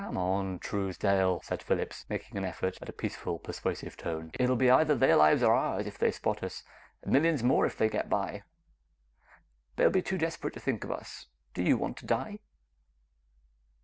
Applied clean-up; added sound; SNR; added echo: none; none; none; none.